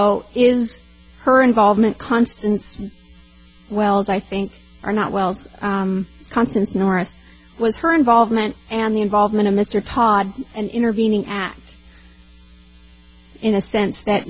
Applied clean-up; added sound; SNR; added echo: none; none; none; none.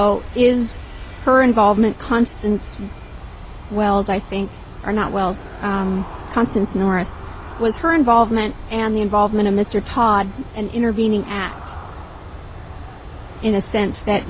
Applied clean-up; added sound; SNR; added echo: none; Aircraft; 14 dB; none.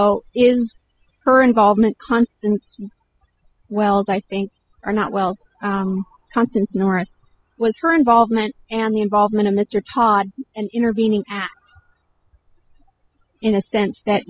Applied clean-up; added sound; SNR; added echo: classical method spectral subtraction.